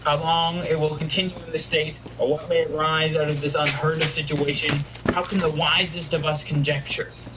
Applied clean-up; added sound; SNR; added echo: none; Run; 11 dB; none.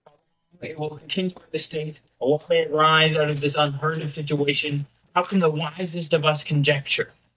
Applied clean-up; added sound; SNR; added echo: neural mask model DeepFilterNet 3.